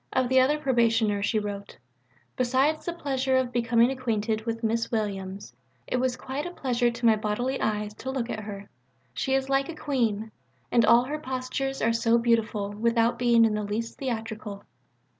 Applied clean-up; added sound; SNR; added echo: none; none; none; none.